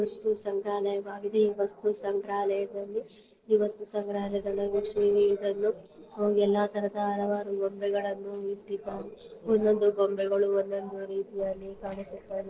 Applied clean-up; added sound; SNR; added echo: neural separator model SepFormer DNS4.